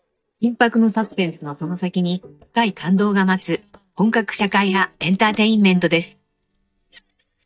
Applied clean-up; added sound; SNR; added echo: neural mask model DeepFilterNet 3.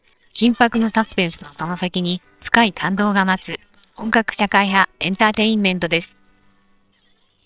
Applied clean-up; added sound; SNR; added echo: neural separator model SepFormer WHAMR!.